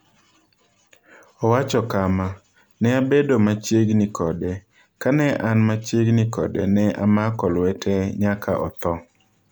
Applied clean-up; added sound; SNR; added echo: none; none; none; none.